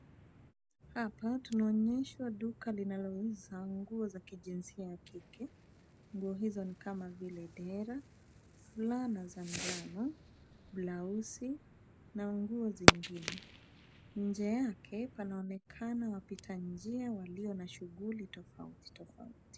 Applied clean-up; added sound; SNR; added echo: none; Fireworks; 1 dB; none.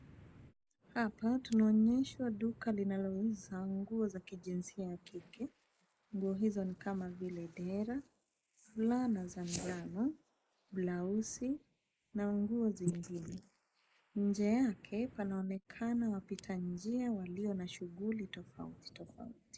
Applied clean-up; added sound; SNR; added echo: neural mask model Resemble Enhance denoiser.